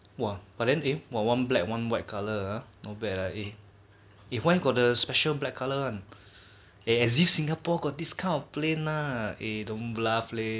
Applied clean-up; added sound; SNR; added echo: none; none; none; none.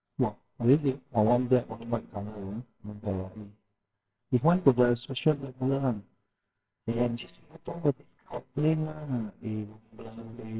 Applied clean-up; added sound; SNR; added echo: neural separator model SepFormer WHAMR!.